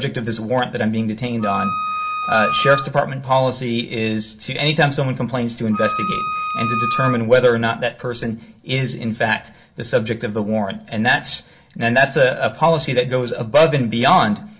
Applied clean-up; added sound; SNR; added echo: none; Wind instrument, woodwind instrument; 5 dB; reverberation time 0.2 s.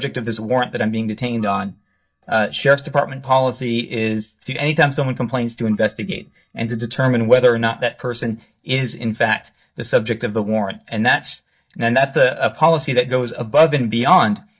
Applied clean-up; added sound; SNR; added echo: neural mask model DeepFilterNet 3.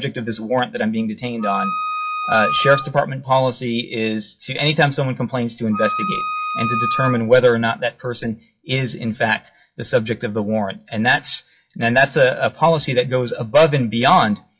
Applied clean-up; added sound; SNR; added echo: classical method WPE with log-MMSE.